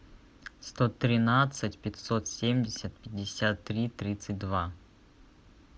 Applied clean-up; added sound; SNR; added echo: none; none; none; none.